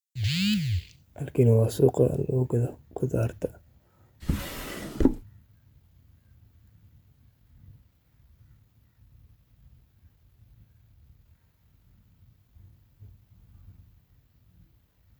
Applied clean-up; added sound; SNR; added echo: none; Drawer open or close; -4 dB; none.